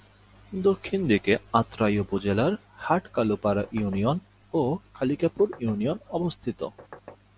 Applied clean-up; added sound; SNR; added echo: none; Knock; 19 dB; none.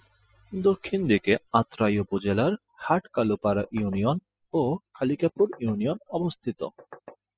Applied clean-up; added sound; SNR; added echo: classical method spectral subtraction.